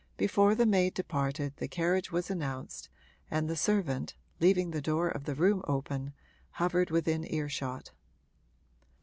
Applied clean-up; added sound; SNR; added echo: none; none; none; none.